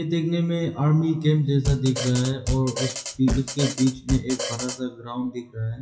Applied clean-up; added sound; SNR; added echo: classical method WPE with log-MMSE.